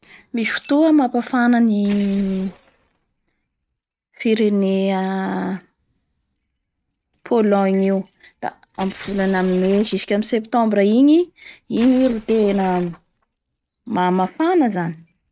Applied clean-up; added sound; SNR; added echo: neural mask model RNNoise.